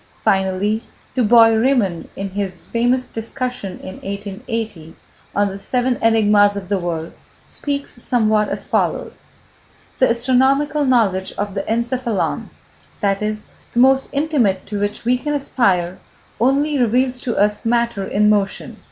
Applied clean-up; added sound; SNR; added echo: none; none; none; none.